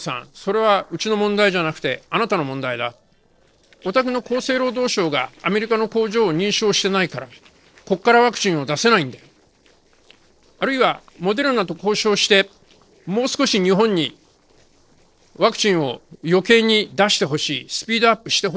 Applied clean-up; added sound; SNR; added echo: neural separator model SepFormer DNS4.